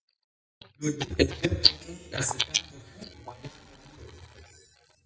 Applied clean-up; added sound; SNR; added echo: neural mask model DeepFilterNet 3.